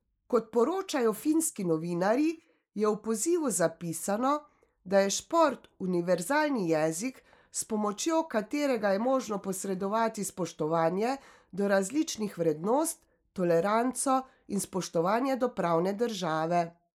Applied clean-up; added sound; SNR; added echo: neural mask model Resemble Enhance denoiser.